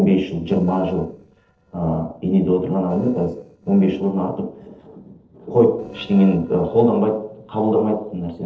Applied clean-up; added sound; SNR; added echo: neural separator model SepFormer DNS4.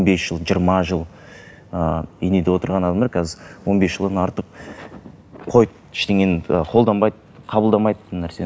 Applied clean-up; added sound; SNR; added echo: none; none; none; none.